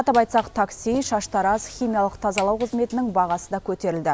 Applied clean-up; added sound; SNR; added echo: none; Walk, footsteps; 19 dB; none.